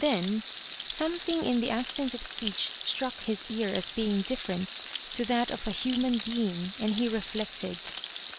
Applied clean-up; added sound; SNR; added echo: none; Frying (food); -2 dB; none.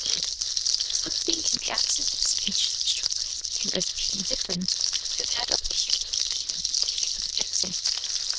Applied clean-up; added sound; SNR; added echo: neural diffusion model UNIVERSE++.